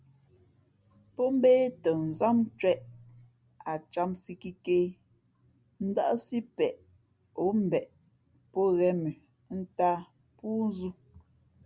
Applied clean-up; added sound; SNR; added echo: none; none; none; none.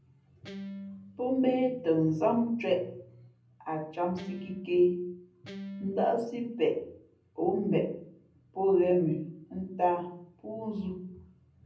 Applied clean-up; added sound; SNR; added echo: none; Guitar; 13 dB; reverberation time 0.6 s.